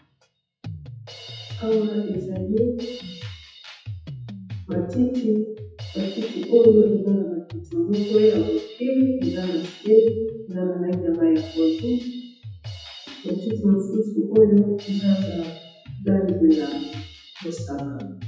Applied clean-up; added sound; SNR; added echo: classical method WPE with log-MMSE.